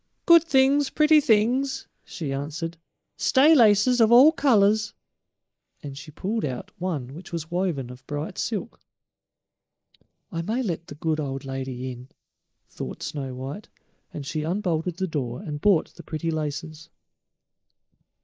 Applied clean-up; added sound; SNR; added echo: neural mask model Resemble Enhance denoiser.